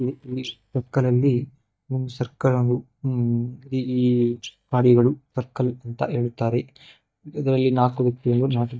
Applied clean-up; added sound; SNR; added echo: neural mask model DeepFilterNet 3.